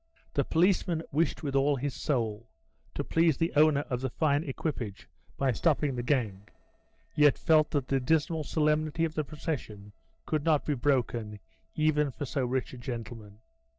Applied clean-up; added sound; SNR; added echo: neural separator model SepFormer DNS4.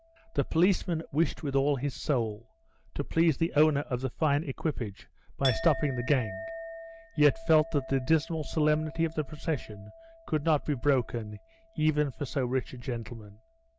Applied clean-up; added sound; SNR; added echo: none; Chink, clink; 17 dB; none.